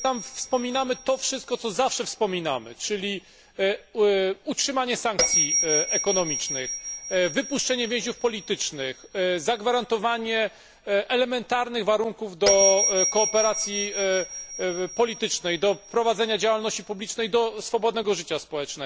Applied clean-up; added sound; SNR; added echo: none; Bell; 7 dB; none.